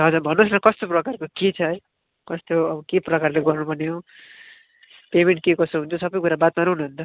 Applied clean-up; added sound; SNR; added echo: none; none; none; none.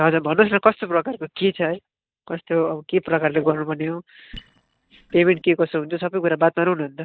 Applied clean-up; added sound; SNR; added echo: neural mask model DeepFilterNet 3.